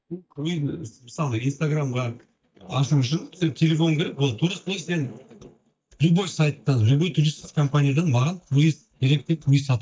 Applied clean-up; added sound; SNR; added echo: neural mask model DeepFilterNet 3.